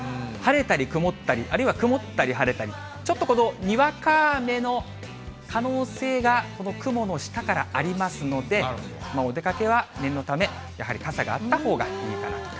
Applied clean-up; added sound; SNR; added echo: none; none; none; none.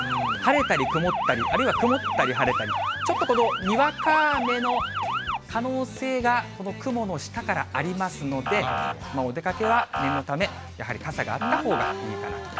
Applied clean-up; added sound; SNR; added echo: none; Motor vehicle (road) / Siren; 4 dB; none.